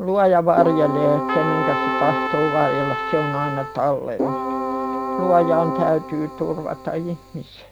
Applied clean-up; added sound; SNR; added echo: none; Trumpet + Keyboard (musical); 4 dB; none.